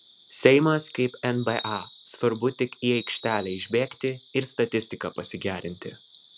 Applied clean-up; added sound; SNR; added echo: none; Bird vocalization, bird call, bird song; 15 dB; none.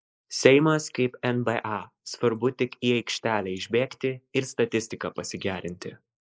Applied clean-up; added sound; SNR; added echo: neural mask model Resemble Enhance denoiser.